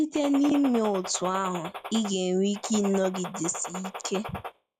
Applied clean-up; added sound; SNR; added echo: classical method log-MMSE.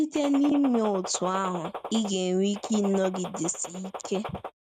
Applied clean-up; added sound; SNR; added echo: neural mask model RNNoise.